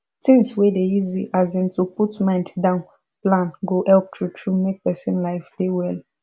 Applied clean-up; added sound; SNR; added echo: none; none; none; none.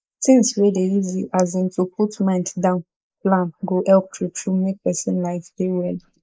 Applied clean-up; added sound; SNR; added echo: neural mask model Resemble Enhance denoiser.